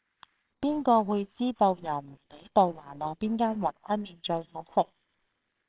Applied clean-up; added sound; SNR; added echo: neural separator model SepFormer WHAMR!.